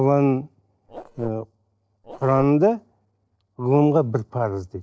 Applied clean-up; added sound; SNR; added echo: neural separator model SepFormer DNS4.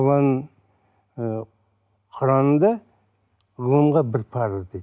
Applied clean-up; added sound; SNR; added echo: none; none; none; none.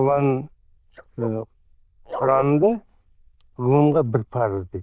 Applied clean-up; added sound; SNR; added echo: neural diffusion model UNIVERSE++.